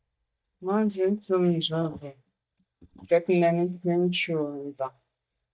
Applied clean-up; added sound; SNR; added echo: neural mask model DeepFilterNet 3.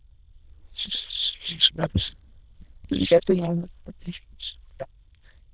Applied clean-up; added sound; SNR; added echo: neural diffusion model UNIVERSE++.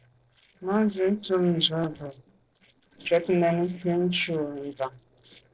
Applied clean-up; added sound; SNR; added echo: neural separator model SepFormer DNS4.